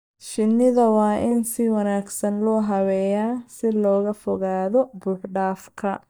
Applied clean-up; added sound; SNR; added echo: neural mask model DeepFilterNet 3.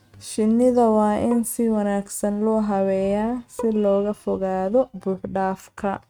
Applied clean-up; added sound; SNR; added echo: neural mask model RNNoise.